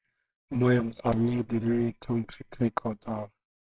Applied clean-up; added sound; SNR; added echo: neural separator model SepFormer WHAMR!.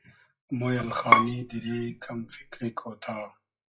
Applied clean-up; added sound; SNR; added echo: classical method WPE with log-MMSE.